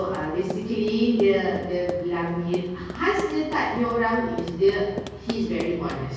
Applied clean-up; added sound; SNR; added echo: none; Run; 14 dB; reverberation time 1.3 s.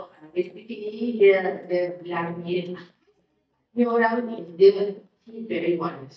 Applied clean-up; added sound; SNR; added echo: neural mask model DeepFilterNet 3.